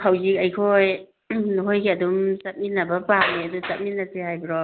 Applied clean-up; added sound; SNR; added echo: none; none; none; none.